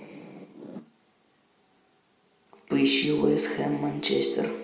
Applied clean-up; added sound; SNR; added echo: none; Zipper (clothing); 19 dB; none.